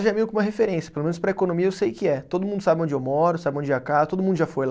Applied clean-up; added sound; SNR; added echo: none; none; none; none.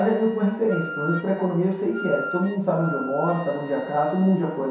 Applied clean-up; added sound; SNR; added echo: none; Wind instrument, woodwind instrument; 12 dB; reverberation time 0.7 s.